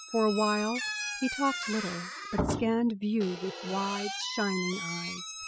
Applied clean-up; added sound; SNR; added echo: classical method spectral subtraction.